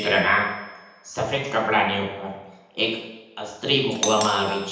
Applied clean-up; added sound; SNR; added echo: none; Doorbell; 13 dB; reverberation time 0.9 s.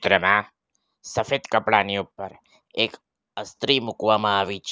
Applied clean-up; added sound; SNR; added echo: none; none; none; none.